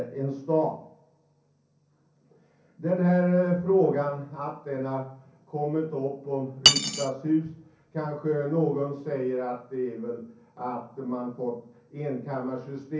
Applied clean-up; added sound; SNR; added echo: none; Cutlery, silverware; -2 dB; reverberation time 0.6 s.